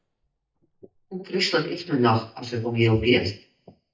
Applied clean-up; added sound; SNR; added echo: neural mask model DeepFilterNet 3.